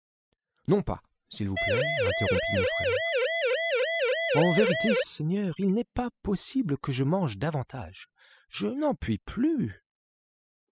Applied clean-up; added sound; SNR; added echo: classical method spectral subtraction.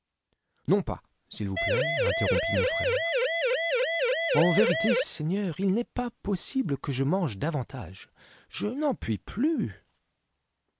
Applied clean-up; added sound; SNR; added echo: none; Siren; -4 dB; none.